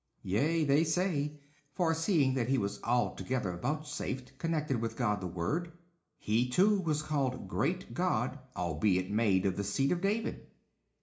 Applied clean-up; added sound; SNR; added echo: none; none; none; reverberation time 0.4 s.